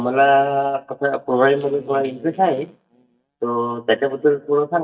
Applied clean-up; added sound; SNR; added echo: neural mask model DeepFilterNet 3.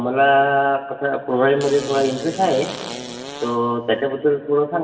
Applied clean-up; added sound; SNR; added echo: none; Fart; 14 dB; reverberation time 2.2 s.